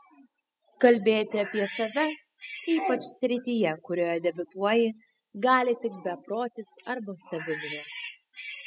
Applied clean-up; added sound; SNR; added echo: classical method spectral subtraction.